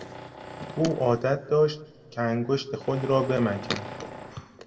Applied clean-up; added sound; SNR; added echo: none; Tools; 15 dB; reverberation time 2.0 s.